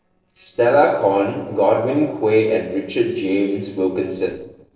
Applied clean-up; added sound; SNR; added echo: neural separator model SepFormer DNS4.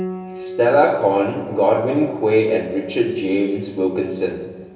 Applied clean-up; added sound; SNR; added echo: none; Piano; 15 dB; reverberation time 1.9 s.